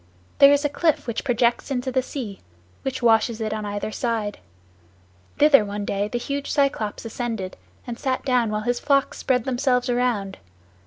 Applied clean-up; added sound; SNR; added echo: none; none; none; none.